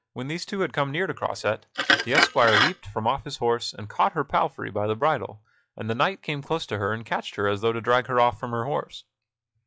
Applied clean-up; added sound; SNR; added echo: classical method log-MMSE.